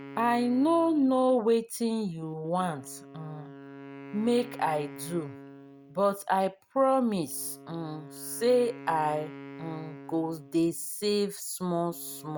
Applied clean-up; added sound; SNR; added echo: none; Wind instrument, woodwind instrument; 17 dB; none.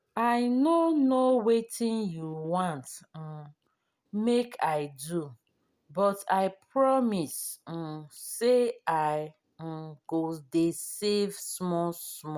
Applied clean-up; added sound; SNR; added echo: none; none; none; none.